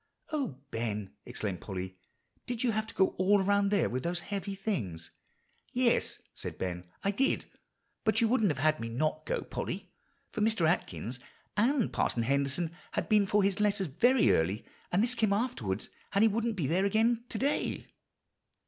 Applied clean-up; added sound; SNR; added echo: none; none; none; none.